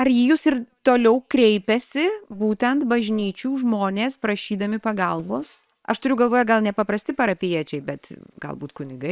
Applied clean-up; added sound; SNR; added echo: neural separator model SepFormer WHAM!.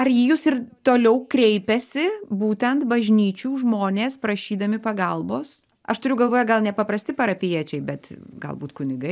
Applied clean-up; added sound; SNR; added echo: none; none; none; none.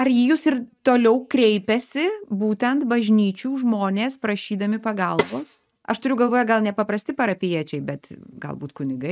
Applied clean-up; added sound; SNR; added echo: neural mask model RNNoise.